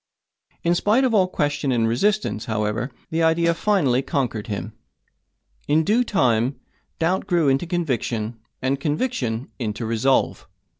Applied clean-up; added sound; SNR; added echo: none; Snare drum; 17 dB; none.